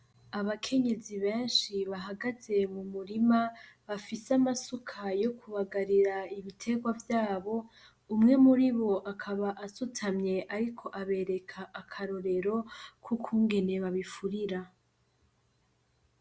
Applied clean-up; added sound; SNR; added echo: none; none; none; none.